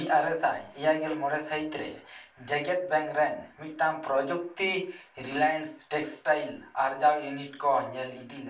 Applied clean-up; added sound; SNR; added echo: none; none; none; reverberation time 0.4 s.